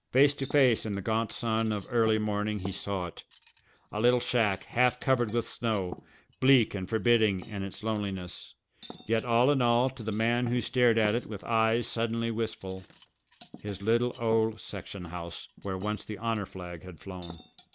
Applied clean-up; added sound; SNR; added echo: none; Cutlery, silverware; 18 dB; none.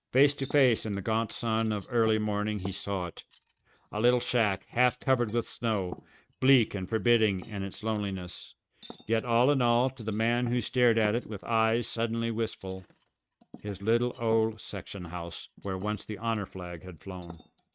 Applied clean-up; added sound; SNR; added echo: neural mask model RNNoise.